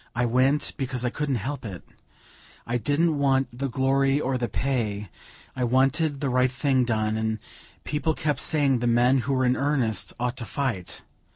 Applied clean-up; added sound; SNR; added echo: none; none; none; none.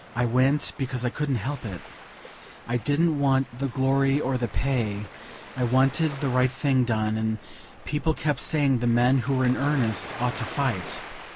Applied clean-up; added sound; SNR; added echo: none; Waves, surf; 16 dB; none.